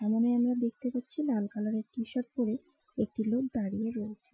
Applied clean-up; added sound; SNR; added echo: classical method Wiener filter.